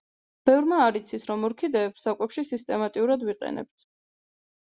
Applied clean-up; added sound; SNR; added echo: none; none; none; none.